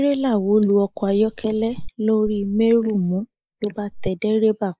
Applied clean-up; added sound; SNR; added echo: neural mask model Resemble Enhance denoiser.